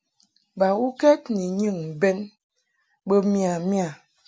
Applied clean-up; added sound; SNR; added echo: none; none; none; none.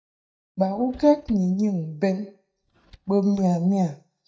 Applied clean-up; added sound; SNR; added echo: neural mask model DeepFilterNet 3.